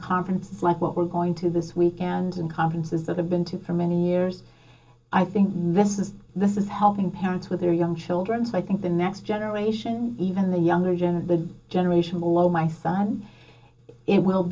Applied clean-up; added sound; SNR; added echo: none; none; none; reverberation time 0.2 s.